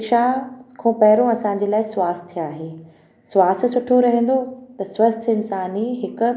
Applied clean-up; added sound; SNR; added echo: none; none; none; none.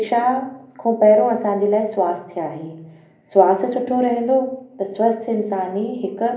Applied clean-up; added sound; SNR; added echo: none; none; none; reverberation time 0.5 s.